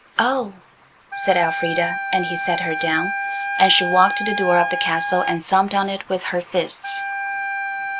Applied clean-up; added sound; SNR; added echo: none; Wind instrument, woodwind instrument; 5 dB; none.